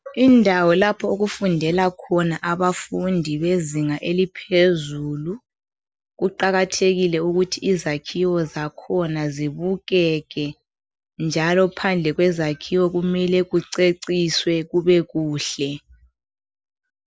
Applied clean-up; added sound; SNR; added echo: none; none; none; none.